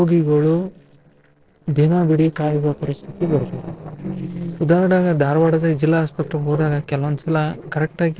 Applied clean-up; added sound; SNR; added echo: neural separator model SepFormer DNS4.